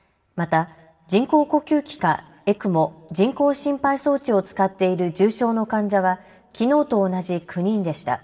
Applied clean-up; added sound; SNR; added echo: none; none; none; reverberation time 1.0 s.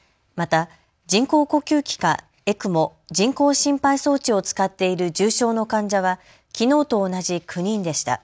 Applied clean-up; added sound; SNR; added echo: none; none; none; none.